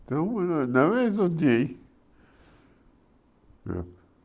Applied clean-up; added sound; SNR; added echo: none; none; none; none.